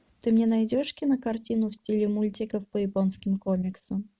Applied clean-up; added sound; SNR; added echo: none; none; none; none.